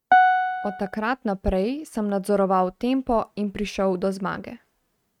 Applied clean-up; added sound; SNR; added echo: neural mask model RNNoise.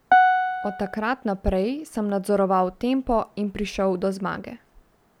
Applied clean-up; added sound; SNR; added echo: none; Piano; -3 dB; none.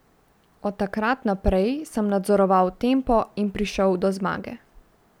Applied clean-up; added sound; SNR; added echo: none; none; none; none.